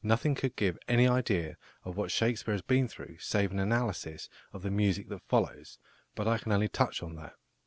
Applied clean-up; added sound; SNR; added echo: none; none; none; none.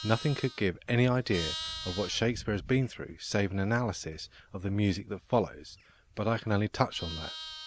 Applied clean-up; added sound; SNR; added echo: none; Livestock, farm animals, working animals; 14 dB; none.